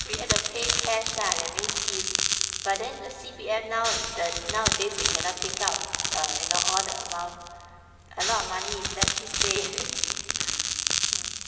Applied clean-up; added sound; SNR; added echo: none; Crackle; -4 dB; reverberation time 2.7 s.